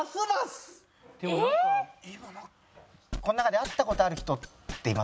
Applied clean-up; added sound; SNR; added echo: none; none; none; none.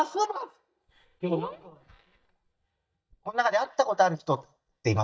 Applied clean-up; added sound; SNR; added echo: neural mask model DeepFilterNet 3.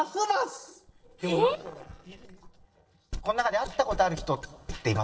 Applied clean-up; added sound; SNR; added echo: neural separator model SepFormer DNS4.